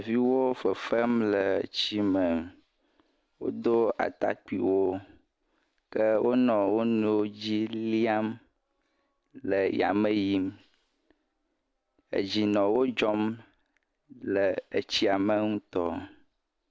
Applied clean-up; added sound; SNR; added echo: none; none; none; none.